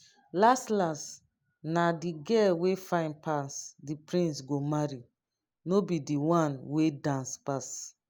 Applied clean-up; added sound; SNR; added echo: none; none; none; none.